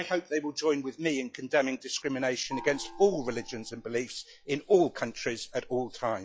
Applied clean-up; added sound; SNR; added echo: classical method log-MMSE.